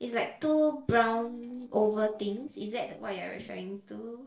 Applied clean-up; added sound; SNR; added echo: neural separator model SepFormer DNS4.